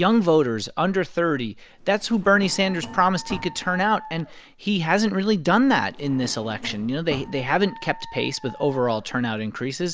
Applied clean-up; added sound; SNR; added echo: none; Drawer open or close + Dog; 17 dB; none.